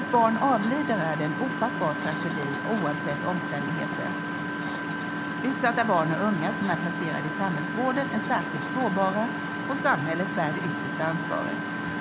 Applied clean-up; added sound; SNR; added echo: none; Engine; 2 dB; none.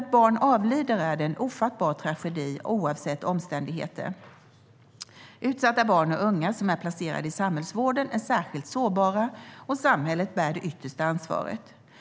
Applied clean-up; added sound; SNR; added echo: none; none; none; none.